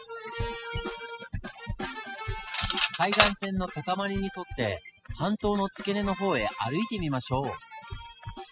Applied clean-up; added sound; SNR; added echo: classical method spectral subtraction.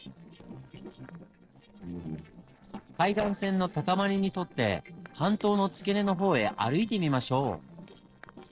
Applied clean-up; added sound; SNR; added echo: neural separator model SepFormer DNS4.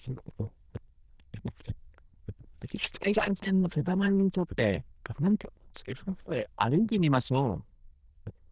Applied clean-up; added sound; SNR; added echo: neural diffusion model UNIVERSE++.